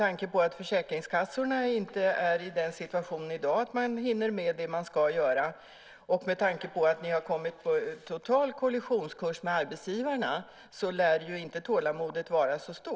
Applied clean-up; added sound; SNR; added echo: none; none; none; none.